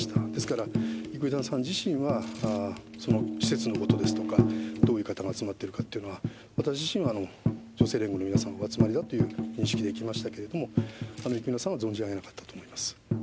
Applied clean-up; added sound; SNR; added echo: none; Tambourine; -1 dB; none.